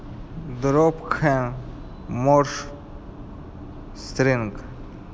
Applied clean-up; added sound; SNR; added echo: none; none; none; none.